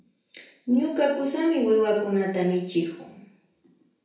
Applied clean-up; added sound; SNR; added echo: none; none; none; reverberation time 0.6 s.